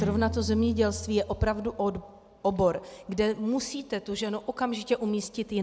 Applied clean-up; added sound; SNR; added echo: none; Guitar; 12 dB; none.